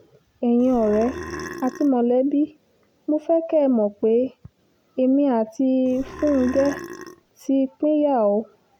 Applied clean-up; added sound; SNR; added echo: none; Burping, eructation; 13 dB; none.